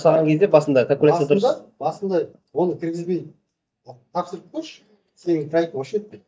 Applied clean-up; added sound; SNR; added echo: neural mask model DeepFilterNet 3.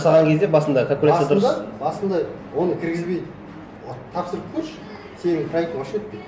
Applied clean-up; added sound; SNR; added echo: none; none; none; none.